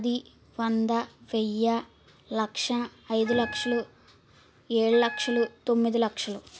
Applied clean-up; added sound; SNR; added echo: none; Wind instrument, woodwind instrument; 12 dB; none.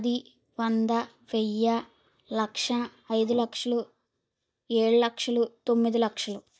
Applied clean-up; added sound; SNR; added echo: neural mask model DeepFilterNet 3.